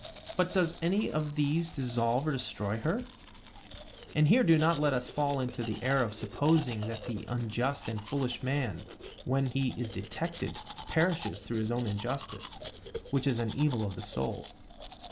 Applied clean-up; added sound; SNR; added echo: none; Domestic sounds, home sounds; 12 dB; none.